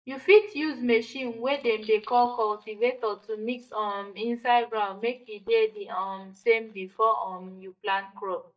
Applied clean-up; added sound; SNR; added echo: neural mask model DeepFilterNet 3.